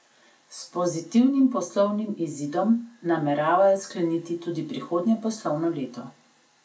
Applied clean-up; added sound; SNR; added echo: none; none; none; none.